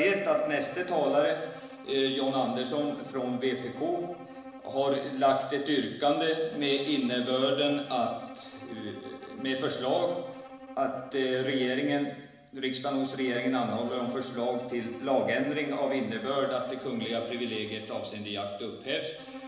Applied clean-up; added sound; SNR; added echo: none; Bowed string instrument; 16 dB; reverberation time 1.0 s.